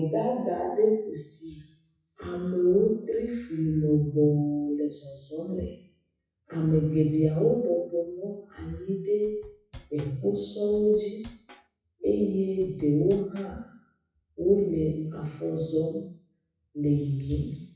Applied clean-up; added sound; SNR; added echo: classical method WPE with log-MMSE.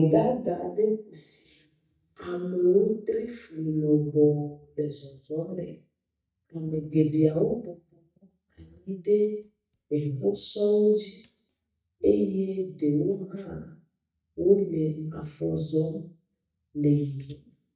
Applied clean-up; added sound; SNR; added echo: neural mask model DeepFilterNet 3.